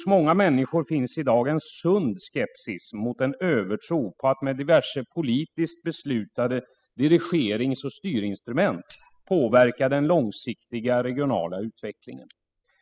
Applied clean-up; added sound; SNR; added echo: classical method spectral subtraction.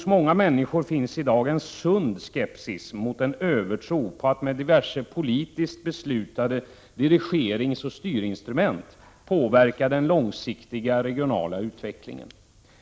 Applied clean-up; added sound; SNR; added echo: none; none; none; none.